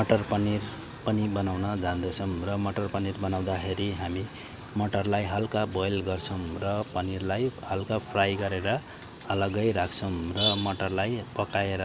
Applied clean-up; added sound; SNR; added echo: none; none; none; none.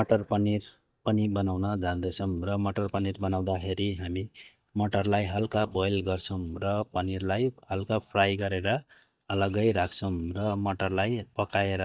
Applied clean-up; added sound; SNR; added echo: neural mask model DeepFilterNet 3.